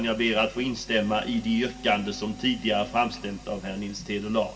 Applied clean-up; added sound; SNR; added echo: none; Wind instrument, woodwind instrument; 18 dB; reverberation time 0.2 s.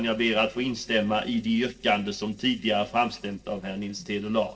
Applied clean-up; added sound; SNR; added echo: neural separator model SepFormer DNS4.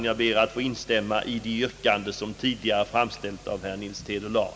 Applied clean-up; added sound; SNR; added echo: none; none; none; none.